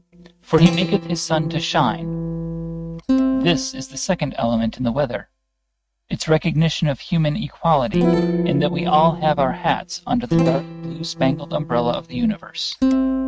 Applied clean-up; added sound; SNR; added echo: neural mask model RNNoise.